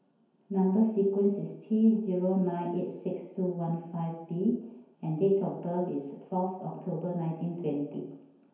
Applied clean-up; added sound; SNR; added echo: none; none; none; reverberation time 0.9 s.